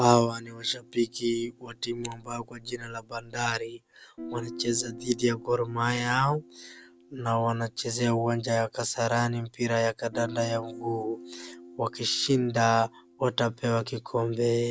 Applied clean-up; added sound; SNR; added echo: none; Guitar; 18 dB; none.